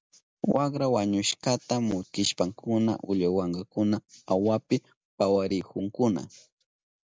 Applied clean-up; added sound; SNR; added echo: none; none; none; none.